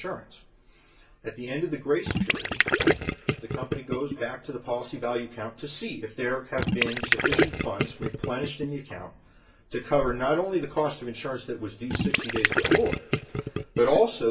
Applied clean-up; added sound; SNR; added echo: none; Gurgling; -3 dB; reverberation time 0.2 s.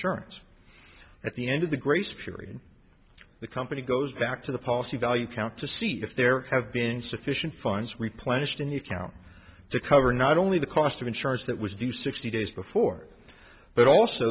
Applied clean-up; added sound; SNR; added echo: none; none; none; none.